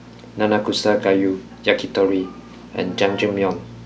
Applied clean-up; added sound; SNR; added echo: none; Keyboard (musical); 17 dB; none.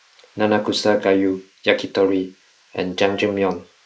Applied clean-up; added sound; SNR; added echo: neural mask model Resemble Enhance denoiser.